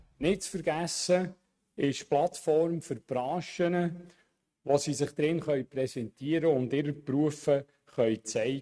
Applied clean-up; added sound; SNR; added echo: neural mask model RNNoise.